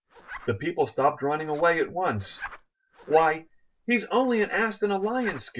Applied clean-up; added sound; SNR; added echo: none; Zipper (clothing); 19 dB; none.